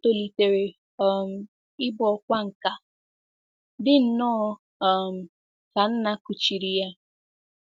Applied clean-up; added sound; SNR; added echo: none; none; none; none.